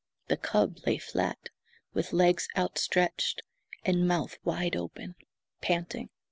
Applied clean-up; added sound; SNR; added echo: none; none; none; none.